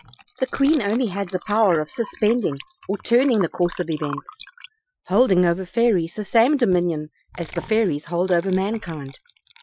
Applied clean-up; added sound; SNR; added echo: classical method Wiener filter.